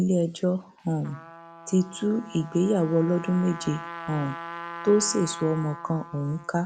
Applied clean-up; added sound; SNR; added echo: none; Trumpet; 14 dB; none.